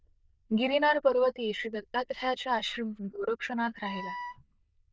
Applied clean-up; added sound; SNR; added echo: neural diffusion model UNIVERSE++.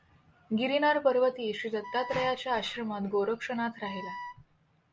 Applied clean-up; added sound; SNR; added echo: none; Wind instrument, woodwind instrument; 12 dB; none.